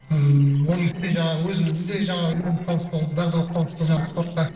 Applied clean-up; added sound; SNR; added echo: neural separator model SepFormer DNS4.